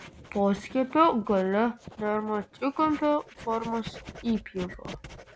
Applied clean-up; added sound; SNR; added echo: none; Writing; 17 dB; none.